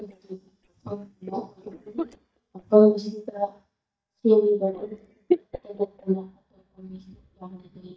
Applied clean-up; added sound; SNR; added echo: neural mask model DeepFilterNet 3.